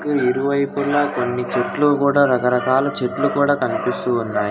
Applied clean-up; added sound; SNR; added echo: none; none; none; none.